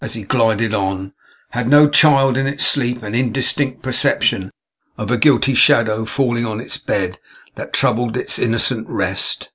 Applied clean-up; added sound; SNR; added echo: none; none; none; none.